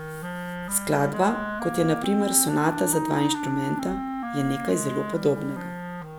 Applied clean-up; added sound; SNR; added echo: none; Wind instrument, woodwind instrument; 5 dB; none.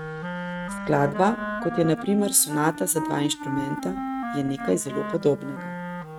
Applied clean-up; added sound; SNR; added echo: neural mask model RNNoise.